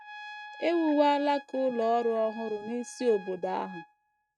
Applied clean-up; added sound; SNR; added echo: neural mask model RNNoise.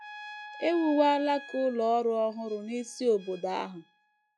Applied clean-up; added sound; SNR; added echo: classical method log-MMSE.